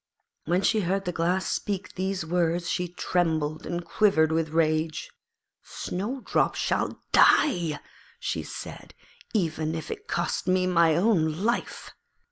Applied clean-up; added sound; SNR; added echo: none; none; none; none.